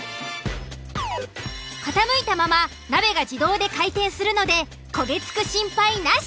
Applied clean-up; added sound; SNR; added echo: none; none; none; none.